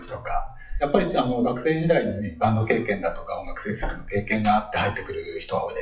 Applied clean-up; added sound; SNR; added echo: classical method WPE with log-MMSE.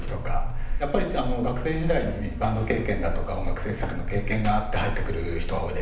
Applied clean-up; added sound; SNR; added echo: none; Buzz; -1 dB; reverberation time 0.8 s.